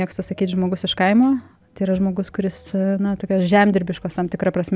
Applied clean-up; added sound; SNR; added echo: none; none; none; none.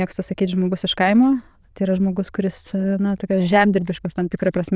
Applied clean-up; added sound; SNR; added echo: neural diffusion model UNIVERSE++.